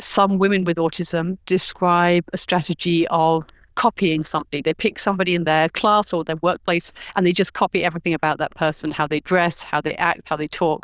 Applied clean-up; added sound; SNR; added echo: neural diffusion model UNIVERSE++.